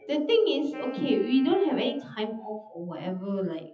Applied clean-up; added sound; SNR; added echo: classical method WPE with log-MMSE.